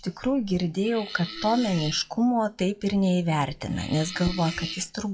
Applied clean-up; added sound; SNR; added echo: classical method WPE with log-MMSE.